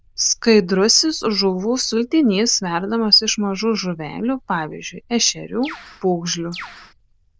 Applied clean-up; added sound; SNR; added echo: neural diffusion model UNIVERSE++.